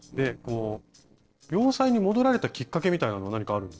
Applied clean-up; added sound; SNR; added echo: neural separator model SepFormer DNS4.